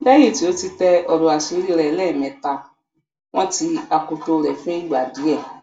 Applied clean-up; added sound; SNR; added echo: none; none; none; reverberation time 0.2 s.